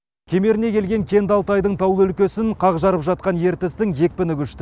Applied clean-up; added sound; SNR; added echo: none; none; none; none.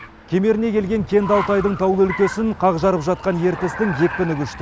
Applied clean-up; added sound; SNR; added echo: none; Car; 12 dB; none.